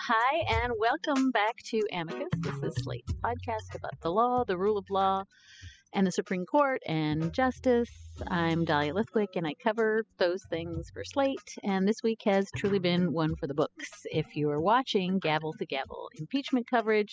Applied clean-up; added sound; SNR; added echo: classical method spectral subtraction.